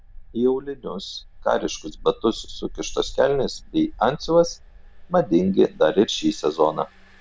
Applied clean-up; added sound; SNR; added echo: none; Engine; 17 dB; none.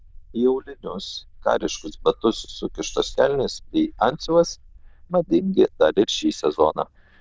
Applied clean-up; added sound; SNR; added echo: neural diffusion model UNIVERSE++.